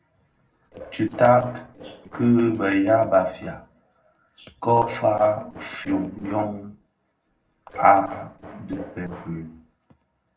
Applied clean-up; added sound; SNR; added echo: neural separator model SepFormer DNS4.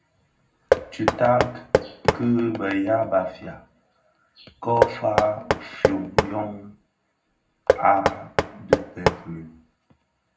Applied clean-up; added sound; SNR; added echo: none; Knock; -2 dB; reverberation time 0.3 s.